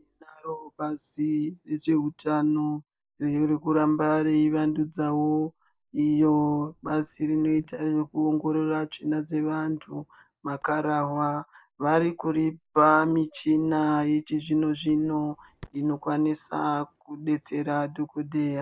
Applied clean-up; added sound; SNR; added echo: neural mask model DeepFilterNet 3.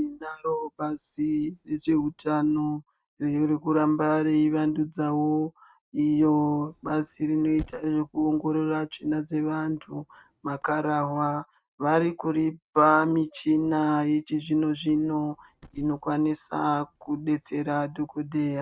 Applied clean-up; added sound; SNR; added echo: neural mask model RNNoise.